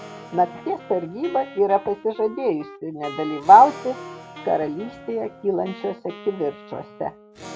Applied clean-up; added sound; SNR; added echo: none; Electric guitar / Acoustic guitar + Wind instrument, woodwind instrument; 17 dB; none.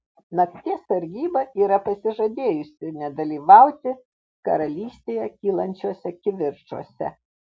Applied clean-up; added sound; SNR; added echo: none; none; none; none.